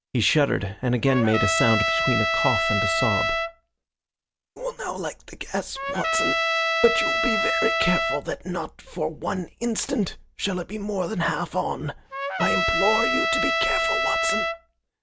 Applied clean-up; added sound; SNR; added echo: none; Trumpet; -2 dB; none.